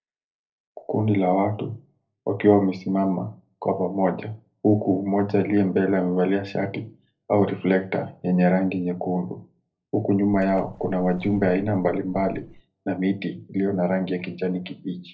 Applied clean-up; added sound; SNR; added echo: neural separator model SepFormer DNS4.